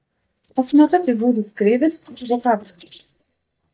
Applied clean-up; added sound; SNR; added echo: neural mask model DeepFilterNet 3.